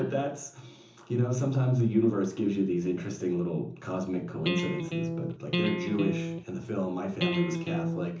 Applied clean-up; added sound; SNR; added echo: none; Electric guitar; 1 dB; reverberation time 0.7 s.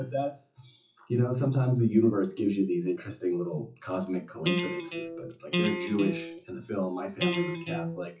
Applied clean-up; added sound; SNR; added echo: classical method WPE with log-MMSE.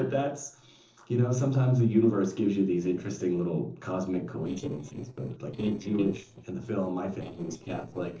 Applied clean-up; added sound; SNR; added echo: neural separator model SepFormer DNS4.